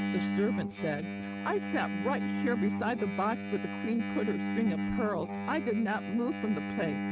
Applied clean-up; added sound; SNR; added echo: neural mask model RNNoise.